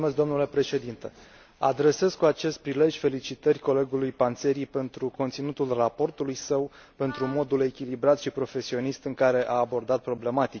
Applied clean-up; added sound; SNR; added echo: none; Wind instrument, woodwind instrument; 17 dB; none.